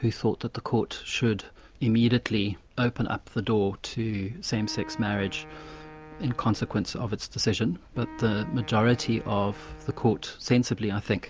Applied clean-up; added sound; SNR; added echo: none; Wind instrument, woodwind instrument; 18 dB; none.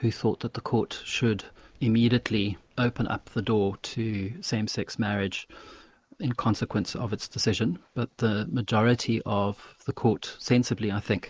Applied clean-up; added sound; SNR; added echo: neural mask model Resemble Enhance denoiser.